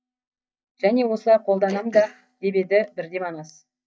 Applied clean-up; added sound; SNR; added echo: neural mask model DeepFilterNet 3.